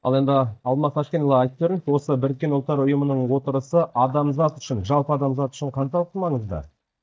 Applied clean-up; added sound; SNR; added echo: neural mask model DeepFilterNet 3.